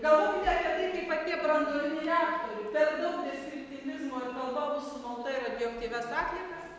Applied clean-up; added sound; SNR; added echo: none; none; none; none.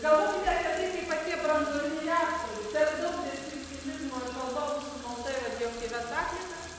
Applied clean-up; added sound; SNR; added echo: none; Sink (filling or washing) / Water tap, faucet; 15 dB; none.